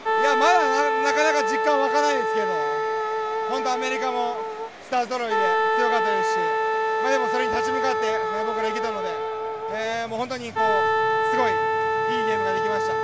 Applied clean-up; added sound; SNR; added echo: none; Wind instrument, woodwind instrument; -4 dB; none.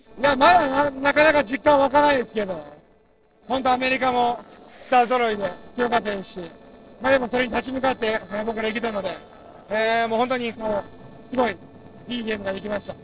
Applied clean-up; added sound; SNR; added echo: neural separator model SepFormer DNS4.